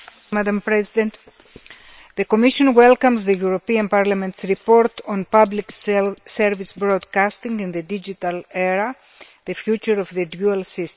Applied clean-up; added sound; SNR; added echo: neural separator model SepFormer WHAM!.